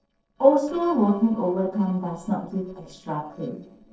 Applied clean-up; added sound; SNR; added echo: neural separator model SepFormer DNS4.